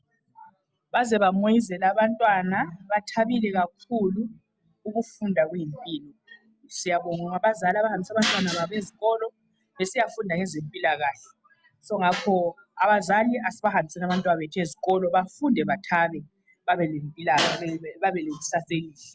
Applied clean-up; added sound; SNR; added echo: none; none; none; none.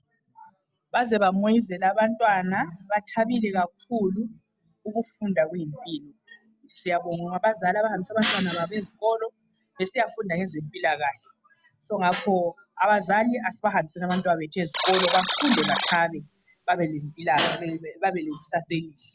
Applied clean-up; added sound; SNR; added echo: none; Alarm; 1 dB; none.